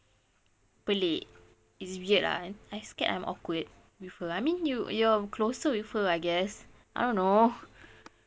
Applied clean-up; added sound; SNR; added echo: none; none; none; none.